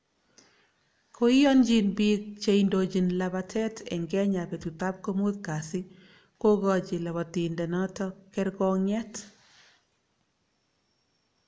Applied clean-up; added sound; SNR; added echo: none; none; none; none.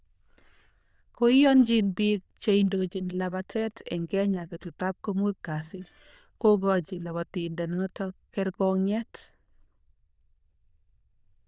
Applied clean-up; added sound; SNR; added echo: neural diffusion model UNIVERSE++.